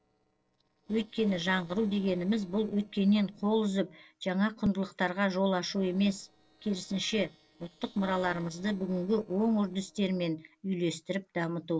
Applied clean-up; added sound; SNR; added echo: neural separator model SepFormer DNS4.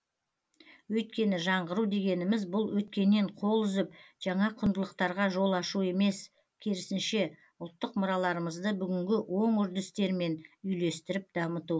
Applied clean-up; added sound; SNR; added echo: none; none; none; none.